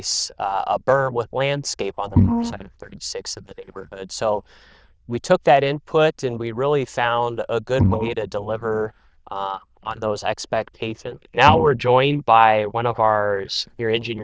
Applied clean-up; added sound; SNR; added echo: neural diffusion model UNIVERSE++.